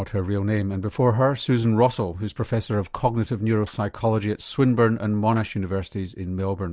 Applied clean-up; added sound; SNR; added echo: neural separator model SepFormer DNS4.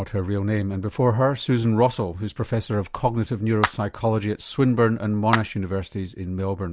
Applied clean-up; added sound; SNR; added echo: none; Clapping; 9 dB; none.